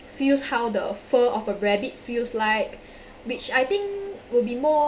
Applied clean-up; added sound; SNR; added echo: none; none; none; none.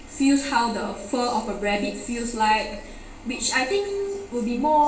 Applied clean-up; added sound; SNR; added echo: none; none; none; reverberation time 0.8 s.